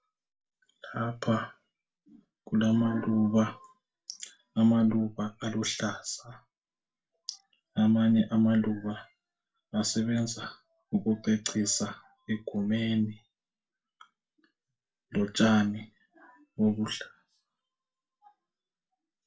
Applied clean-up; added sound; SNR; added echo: none; none; none; reverberation time 0.2 s.